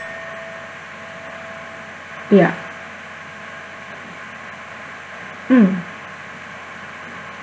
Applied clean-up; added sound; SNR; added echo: none; Chink, clink; 20 dB; none.